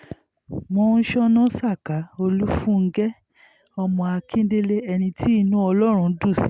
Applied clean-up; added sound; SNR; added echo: none; none; none; none.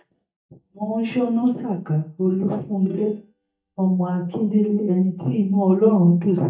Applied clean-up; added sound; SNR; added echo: neural mask model DeepFilterNet 3.